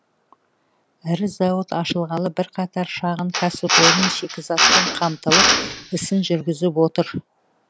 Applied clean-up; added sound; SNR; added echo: none; Drill; -3 dB; none.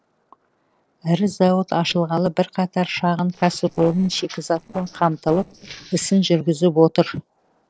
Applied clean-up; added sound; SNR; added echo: neural separator model SepFormer DNS4.